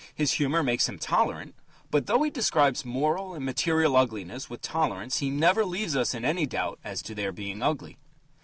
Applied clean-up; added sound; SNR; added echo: none; none; none; none.